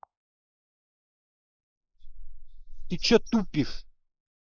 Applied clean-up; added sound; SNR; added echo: neural mask model Resemble Enhance denoiser.